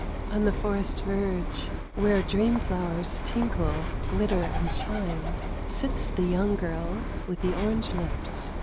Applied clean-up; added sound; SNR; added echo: none; Bird; 1 dB; none.